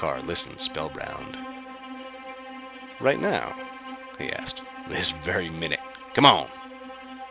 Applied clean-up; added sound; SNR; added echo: none; Bowed string instrument; 11 dB; none.